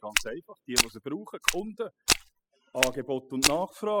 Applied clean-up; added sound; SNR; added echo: classical method spectral subtraction.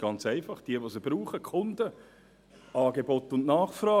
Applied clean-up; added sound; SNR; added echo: none; none; none; none.